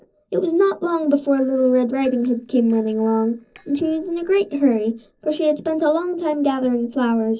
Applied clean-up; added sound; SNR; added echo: neural separator model SepFormer DNS4.